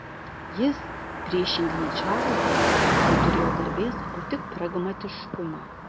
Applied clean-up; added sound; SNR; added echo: none; Car passing by; -4 dB; none.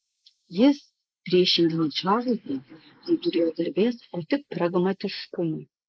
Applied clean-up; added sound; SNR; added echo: neural mask model Resemble Enhance denoiser.